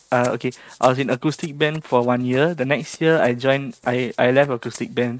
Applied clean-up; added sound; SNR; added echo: neural mask model RNNoise.